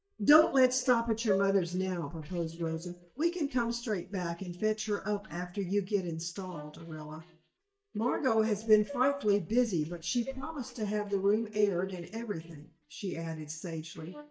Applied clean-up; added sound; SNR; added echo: neural mask model DeepFilterNet 3.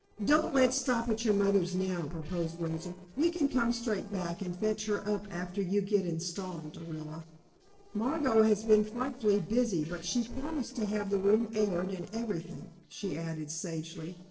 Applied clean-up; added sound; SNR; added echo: neural separator model SepFormer DNS4.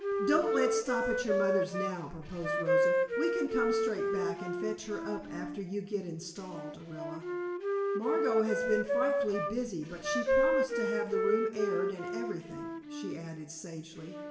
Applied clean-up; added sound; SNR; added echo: none; Wind instrument, woodwind instrument; -3 dB; reverberation time 0.9 s.